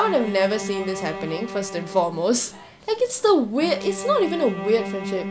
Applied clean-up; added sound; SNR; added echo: none; Bowed string instrument; 10 dB; none.